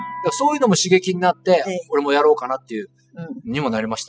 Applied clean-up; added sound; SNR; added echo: classical method spectral subtraction.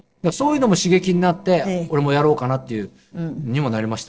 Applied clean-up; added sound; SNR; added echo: neural separator model SepFormer DNS4.